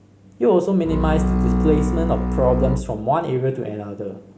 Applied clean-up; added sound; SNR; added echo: none; Bowed string instrument; 0 dB; none.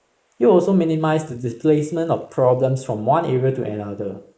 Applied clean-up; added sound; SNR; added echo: neural mask model Resemble Enhance denoiser.